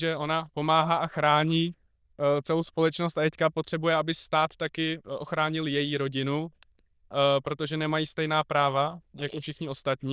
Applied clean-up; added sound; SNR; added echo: neural diffusion model UNIVERSE++.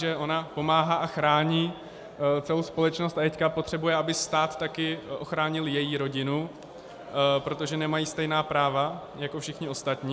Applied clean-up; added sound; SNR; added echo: none; none; none; none.